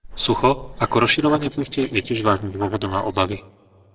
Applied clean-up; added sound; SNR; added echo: neural separator model SepFormer DNS4.